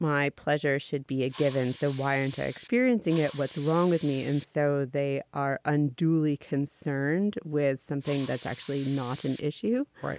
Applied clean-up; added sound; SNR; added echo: none; Hiss; 12 dB; none.